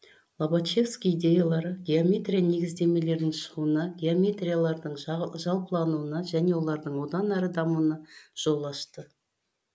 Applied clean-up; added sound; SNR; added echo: none; none; none; none.